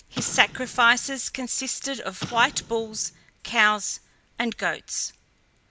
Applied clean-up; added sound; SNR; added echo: none; Explosion; 16 dB; none.